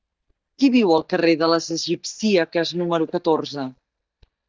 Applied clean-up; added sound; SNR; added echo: neural mask model DeepFilterNet 3.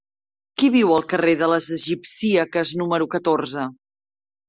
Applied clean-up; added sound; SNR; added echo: none; none; none; none.